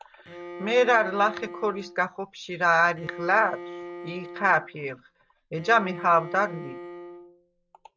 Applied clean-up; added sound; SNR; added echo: none; Bowed string instrument; 14 dB; none.